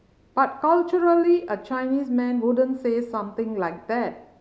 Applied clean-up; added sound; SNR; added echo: none; none; none; none.